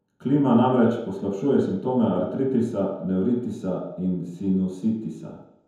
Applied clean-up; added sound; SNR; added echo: none; none; none; reverberation time 0.9 s.